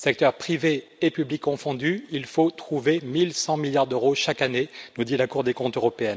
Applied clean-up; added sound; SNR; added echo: none; none; none; none.